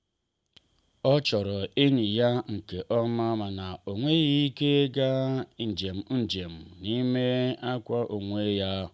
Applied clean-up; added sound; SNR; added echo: none; none; none; none.